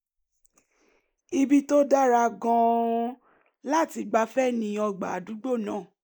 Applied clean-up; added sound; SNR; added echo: neural mask model Resemble Enhance denoiser.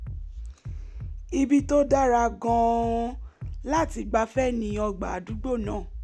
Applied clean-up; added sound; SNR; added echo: none; Bass drum; 10 dB; none.